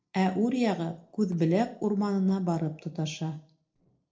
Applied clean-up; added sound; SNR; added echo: neural separator model SepFormer DNS4.